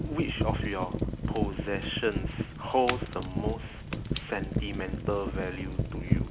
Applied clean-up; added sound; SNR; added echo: none; Fire; -2 dB; none.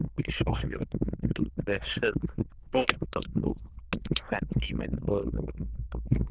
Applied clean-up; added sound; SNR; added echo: neural diffusion model UNIVERSE++.